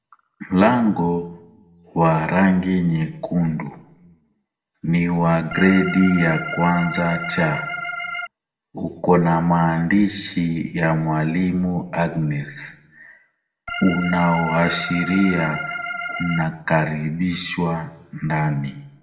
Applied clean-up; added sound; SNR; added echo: none; Organ; 7 dB; reverberation time 0.6 s.